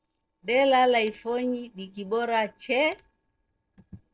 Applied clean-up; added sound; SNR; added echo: neural separator model SepFormer DNS4.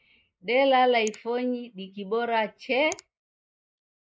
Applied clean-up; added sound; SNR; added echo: neural mask model Resemble Enhance denoiser.